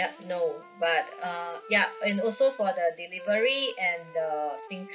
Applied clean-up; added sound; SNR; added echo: none; Wind instrument, woodwind instrument; 17 dB; none.